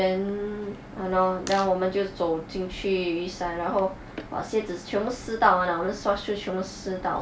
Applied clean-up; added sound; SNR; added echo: none; none; none; none.